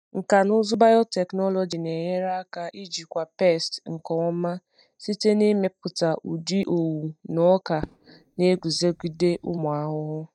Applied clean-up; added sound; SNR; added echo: neural mask model DeepFilterNet 3.